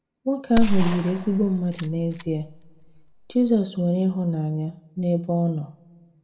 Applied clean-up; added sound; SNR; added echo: none; Gunshot, gunfire; 2 dB; reverberation time 0.5 s.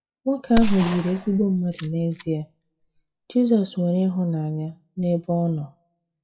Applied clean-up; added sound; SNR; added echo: classical method WPE with log-MMSE.